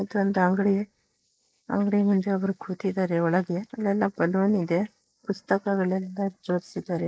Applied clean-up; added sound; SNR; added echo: neural mask model Resemble Enhance denoiser.